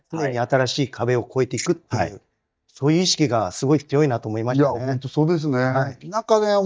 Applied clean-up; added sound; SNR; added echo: neural mask model DeepFilterNet 3.